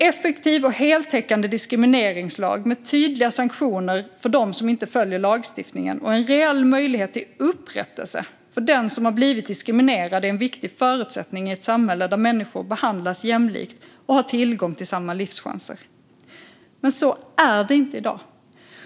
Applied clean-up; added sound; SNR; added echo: none; none; none; none.